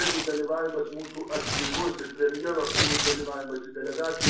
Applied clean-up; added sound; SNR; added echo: none; Tearing; 1 dB; reverberation time 0.4 s.